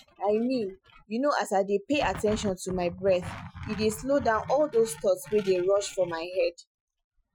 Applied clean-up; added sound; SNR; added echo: classical method Wiener filter.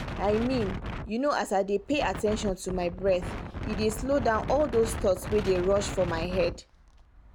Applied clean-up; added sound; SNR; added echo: none; Wind; 8 dB; none.